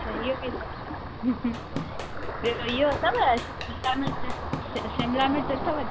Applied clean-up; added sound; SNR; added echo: none; Ocean + Drum / Drum kit; 3 dB; none.